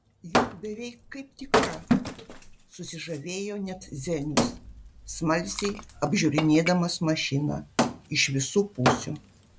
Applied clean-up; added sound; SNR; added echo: none; Wood; 2 dB; none.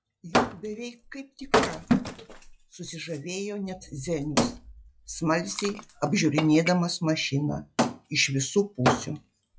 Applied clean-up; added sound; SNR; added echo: classical method log-MMSE.